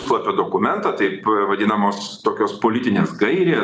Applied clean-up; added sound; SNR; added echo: none; none; none; none.